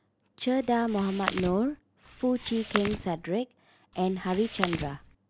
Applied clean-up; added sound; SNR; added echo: none; Chewing, mastication; 8 dB; none.